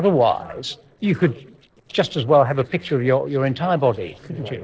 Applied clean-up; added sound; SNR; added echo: neural separator model SepFormer DNS4.